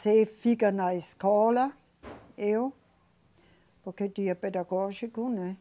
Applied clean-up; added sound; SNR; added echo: none; none; none; none.